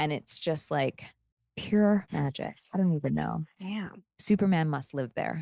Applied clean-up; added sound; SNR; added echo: neural mask model Resemble Enhance denoiser.